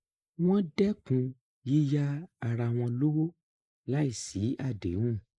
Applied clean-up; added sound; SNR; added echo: neural mask model Resemble Enhance denoiser.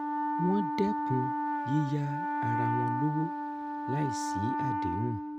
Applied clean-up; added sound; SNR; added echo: none; Wind instrument, woodwind instrument; -1 dB; none.